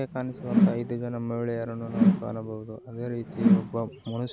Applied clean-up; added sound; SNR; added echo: none; Whoosh, swoosh, swish; -5 dB; none.